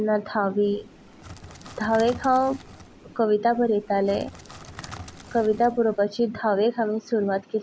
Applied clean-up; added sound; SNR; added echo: none; Crackle; 19 dB; none.